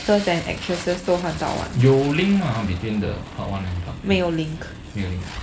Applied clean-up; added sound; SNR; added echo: none; Fire; 16 dB; none.